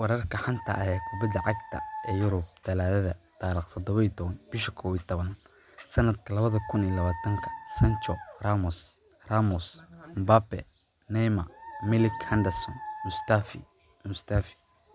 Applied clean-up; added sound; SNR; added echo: none; Dog; 10 dB; none.